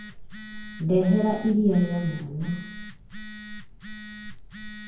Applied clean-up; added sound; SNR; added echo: none; Telephone; 11 dB; reverberation time 0.9 s.